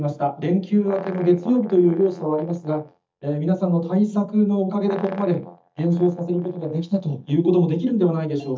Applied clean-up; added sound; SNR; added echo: neural mask model DeepFilterNet 3.